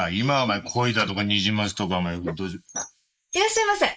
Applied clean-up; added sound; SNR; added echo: neural mask model Resemble Enhance denoiser.